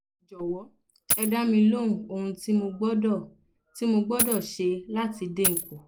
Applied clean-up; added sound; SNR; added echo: none; Coin (dropping); 0 dB; none.